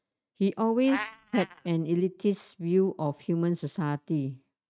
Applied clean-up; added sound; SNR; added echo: neural mask model RNNoise.